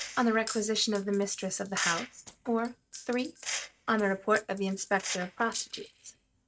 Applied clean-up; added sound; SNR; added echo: neural mask model RNNoise.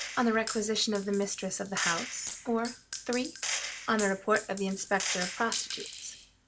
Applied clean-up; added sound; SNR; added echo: none; Gunshot, gunfire; 7 dB; none.